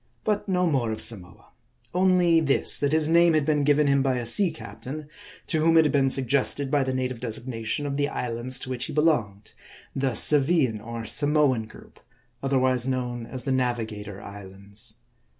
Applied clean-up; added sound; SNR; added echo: none; none; none; none.